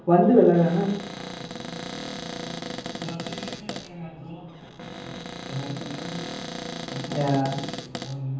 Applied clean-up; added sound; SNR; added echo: none; Cupboard open or close; 9 dB; reverberation time 0.7 s.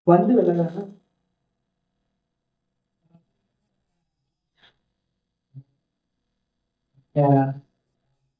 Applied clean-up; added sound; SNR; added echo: neural mask model DeepFilterNet 3.